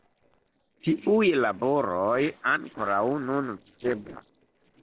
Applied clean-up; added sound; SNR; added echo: neural separator model SepFormer DNS4.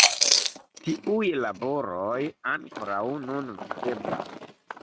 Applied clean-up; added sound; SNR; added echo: neural mask model RNNoise.